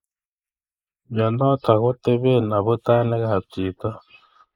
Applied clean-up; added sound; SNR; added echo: neural mask model Resemble Enhance denoiser.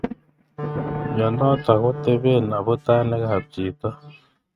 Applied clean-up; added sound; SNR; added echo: neural mask model RNNoise.